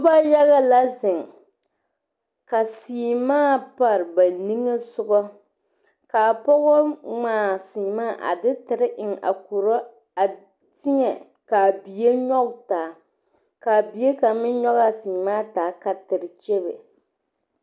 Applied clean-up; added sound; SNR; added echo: none; none; none; none.